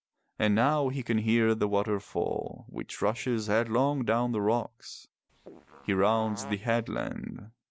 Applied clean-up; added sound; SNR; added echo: none; Fart; 18 dB; none.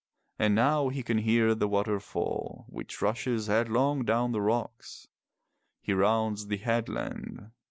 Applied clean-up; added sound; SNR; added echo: none; none; none; none.